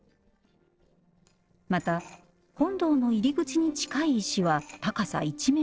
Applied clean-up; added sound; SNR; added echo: neural separator model SepFormer DNS4.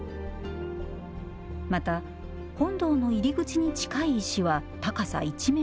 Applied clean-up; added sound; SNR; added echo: none; none; none; none.